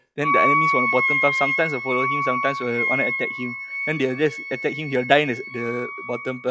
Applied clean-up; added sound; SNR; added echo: classical method log-MMSE.